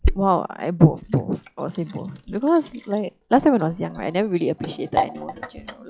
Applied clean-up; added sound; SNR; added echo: classical method log-MMSE.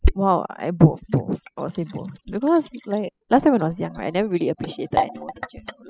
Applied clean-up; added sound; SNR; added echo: classical method spectral subtraction.